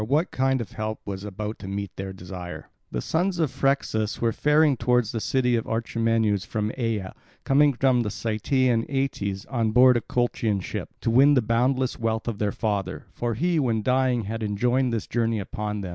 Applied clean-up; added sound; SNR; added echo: none; none; none; none.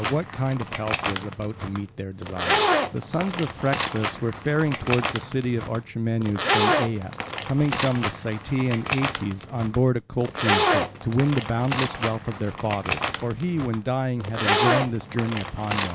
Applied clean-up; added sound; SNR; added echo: none; Zipper (clothing); 1 dB; none.